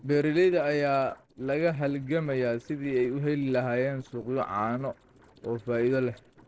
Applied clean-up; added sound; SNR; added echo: neural separator model SepFormer DNS4.